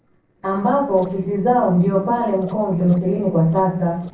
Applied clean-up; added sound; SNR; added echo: neural separator model SepFormer DNS4.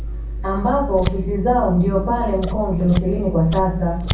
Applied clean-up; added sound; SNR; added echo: none; Scissors; 5 dB; reverberation time 0.6 s.